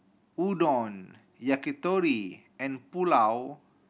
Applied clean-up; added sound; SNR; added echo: none; none; none; none.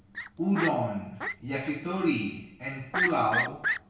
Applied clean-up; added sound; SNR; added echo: none; Fowl; 4 dB; reverberation time 0.6 s.